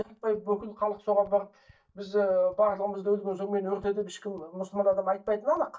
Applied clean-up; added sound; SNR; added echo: neural mask model DeepFilterNet 3.